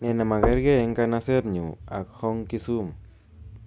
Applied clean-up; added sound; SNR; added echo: none; Knock / Wood; 7 dB; none.